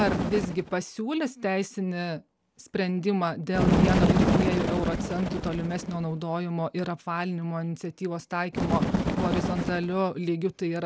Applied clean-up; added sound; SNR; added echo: none; Bird; 0 dB; none.